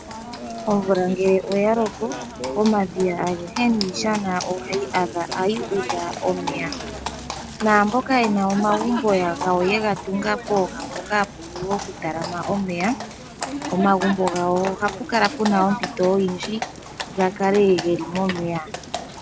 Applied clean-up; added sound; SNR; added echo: none; Livestock, farm animals, working animals; 9 dB; none.